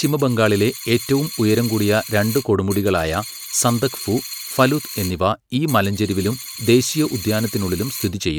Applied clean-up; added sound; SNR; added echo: none; Coin (dropping); 13 dB; none.